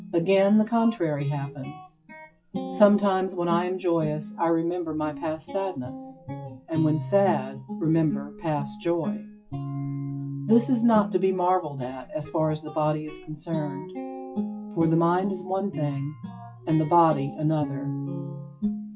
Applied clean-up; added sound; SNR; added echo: classical method log-MMSE.